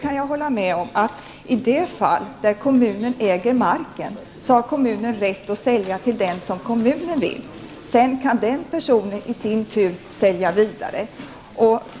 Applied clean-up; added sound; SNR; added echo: none; none; none; none.